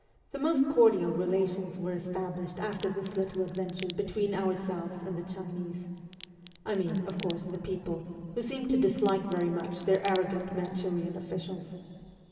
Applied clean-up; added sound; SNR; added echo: none; Crack; 12 dB; reverberation time 2.8 s.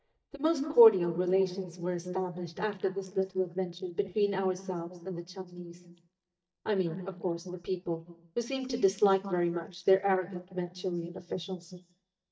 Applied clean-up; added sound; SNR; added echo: neural mask model DeepFilterNet 3.